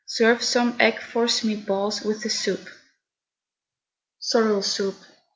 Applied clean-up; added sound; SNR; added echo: none; none; none; none.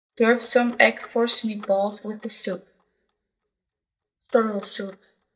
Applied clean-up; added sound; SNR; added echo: neural mask model DeepFilterNet 3.